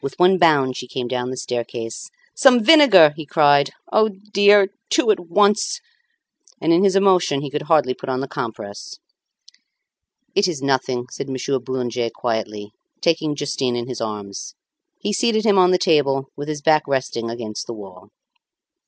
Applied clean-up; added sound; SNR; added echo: none; none; none; none.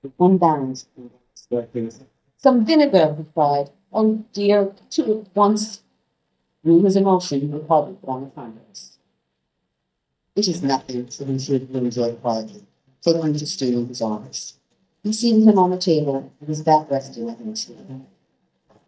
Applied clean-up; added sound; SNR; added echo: neural mask model DeepFilterNet 3.